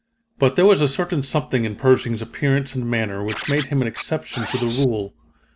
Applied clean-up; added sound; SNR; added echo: none; Scratching (performance technique); 13 dB; none.